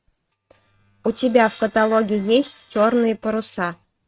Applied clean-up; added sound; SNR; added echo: neural mask model RNNoise.